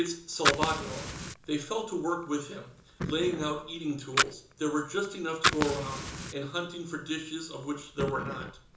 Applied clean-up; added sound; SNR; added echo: none; Fire; 2 dB; reverberation time 0.6 s.